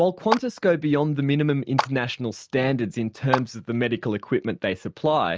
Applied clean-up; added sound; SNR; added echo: neural mask model RNNoise.